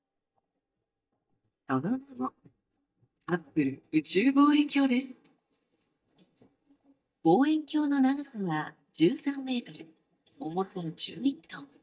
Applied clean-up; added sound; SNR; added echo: neural mask model DeepFilterNet 3.